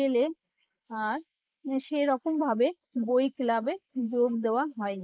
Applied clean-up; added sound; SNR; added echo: neural mask model Resemble Enhance denoiser.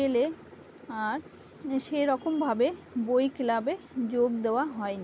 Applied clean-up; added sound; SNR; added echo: none; none; none; none.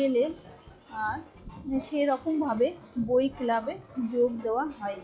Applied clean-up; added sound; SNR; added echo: classical method log-MMSE.